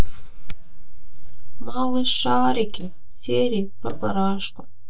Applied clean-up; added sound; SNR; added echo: neural mask model DeepFilterNet 3.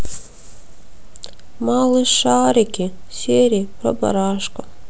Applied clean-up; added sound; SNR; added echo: none; none; none; none.